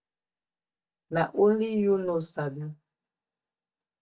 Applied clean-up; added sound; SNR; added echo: neural mask model DeepFilterNet 3.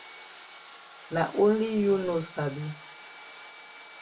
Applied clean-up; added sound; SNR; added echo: none; Sawing; 14 dB; reverberation time 0.2 s.